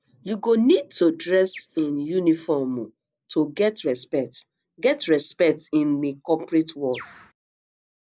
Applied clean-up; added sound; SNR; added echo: neural mask model Resemble Enhance denoiser.